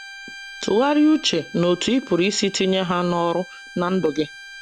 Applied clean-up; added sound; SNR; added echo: none; Bowed string instrument; 18 dB; none.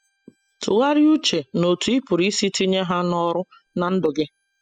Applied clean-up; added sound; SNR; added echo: classical method spectral subtraction.